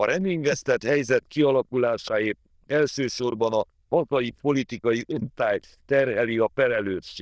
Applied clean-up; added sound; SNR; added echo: neural diffusion model UNIVERSE++.